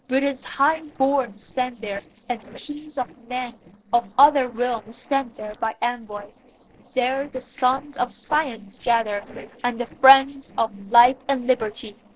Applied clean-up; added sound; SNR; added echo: neural separator model SepFormer DNS4.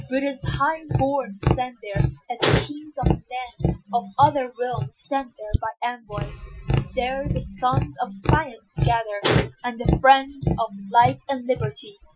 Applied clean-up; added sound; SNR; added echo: classical method Wiener filter.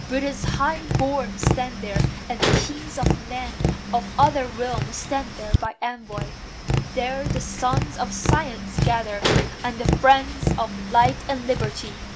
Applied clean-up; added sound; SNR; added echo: none; Tap; 0 dB; none.